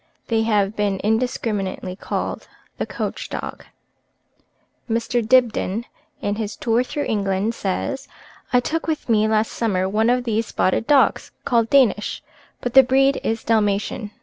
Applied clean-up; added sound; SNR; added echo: none; none; none; none.